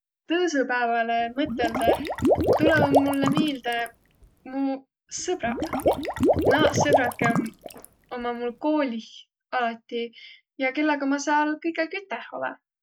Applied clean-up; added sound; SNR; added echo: none; Water / Liquid; -2 dB; none.